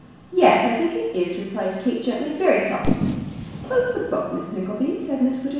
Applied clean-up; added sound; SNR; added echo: none; Fireworks; 9 dB; reverberation time 1.1 s.